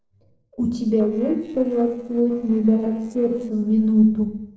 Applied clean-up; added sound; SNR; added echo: neural separator model SepFormer DNS4.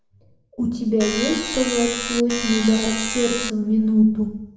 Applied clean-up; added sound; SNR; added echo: none; Alarm; 6 dB; reverberation time 0.6 s.